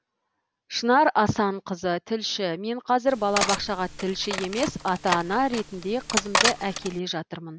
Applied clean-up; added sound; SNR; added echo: none; Cutlery, silverware; 3 dB; none.